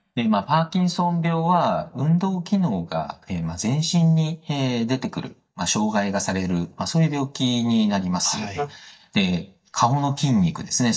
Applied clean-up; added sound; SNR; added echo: neural mask model DeepFilterNet 3.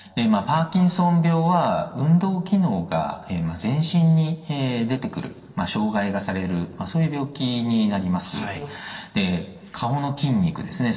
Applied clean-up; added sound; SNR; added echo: neural separator model SepFormer DNS4.